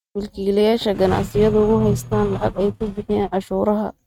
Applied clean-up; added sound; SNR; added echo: neural mask model RNNoise.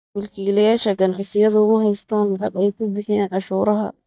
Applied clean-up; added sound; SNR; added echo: neural mask model DeepFilterNet 3.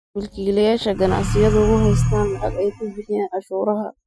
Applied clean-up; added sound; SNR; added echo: classical method Wiener filter.